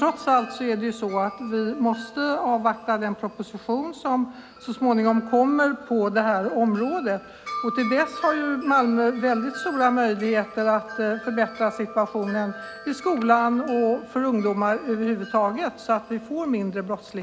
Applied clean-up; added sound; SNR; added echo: none; Wind chime; 16 dB; none.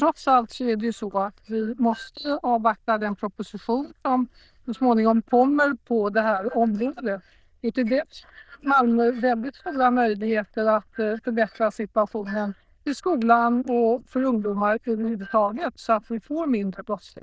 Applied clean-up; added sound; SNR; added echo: neural diffusion model UNIVERSE++.